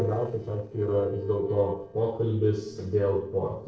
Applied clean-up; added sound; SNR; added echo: neural separator model SepFormer DNS4.